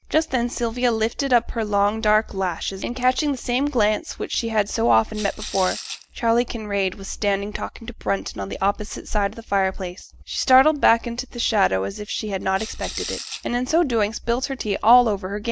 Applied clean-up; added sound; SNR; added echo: none; Rattle / Rattle (instrument); 12 dB; none.